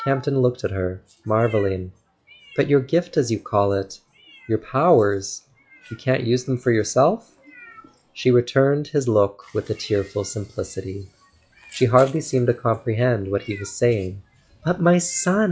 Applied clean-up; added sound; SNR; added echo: classical method log-MMSE.